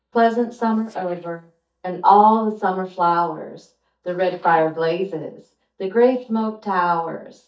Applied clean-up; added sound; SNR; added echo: neural mask model DeepFilterNet 3.